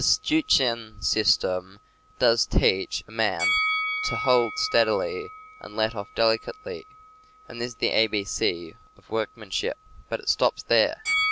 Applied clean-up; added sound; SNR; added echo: none; Bell; 8 dB; none.